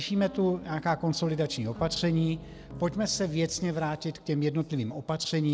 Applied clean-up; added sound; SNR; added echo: none; Piano; 17 dB; none.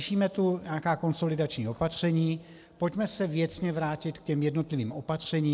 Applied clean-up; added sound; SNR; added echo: none; none; none; none.